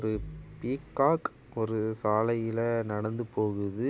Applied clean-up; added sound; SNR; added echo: none; Bowed string instrument; 18 dB; none.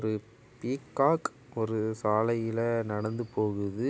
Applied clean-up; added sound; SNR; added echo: none; none; none; none.